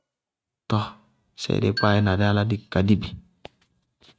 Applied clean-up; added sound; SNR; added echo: neural mask model RNNoise.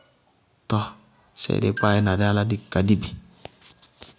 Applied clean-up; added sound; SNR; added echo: none; Marimba, xylophone; 13 dB; none.